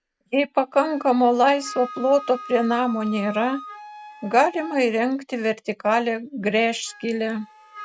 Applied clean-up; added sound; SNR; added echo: none; Wind instrument, woodwind instrument; 18 dB; none.